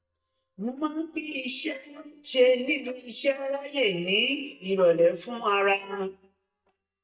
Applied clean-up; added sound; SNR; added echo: neural mask model DeepFilterNet 3.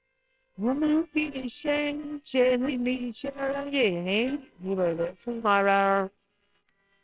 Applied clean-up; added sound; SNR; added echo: neural separator model SepFormer WHAMR!.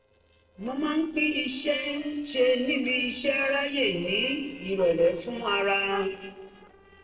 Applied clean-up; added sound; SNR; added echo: neural separator model SepFormer DNS4.